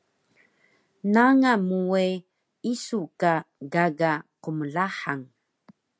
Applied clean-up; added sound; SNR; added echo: none; none; none; none.